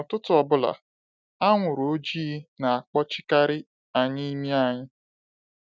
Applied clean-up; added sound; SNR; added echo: none; none; none; none.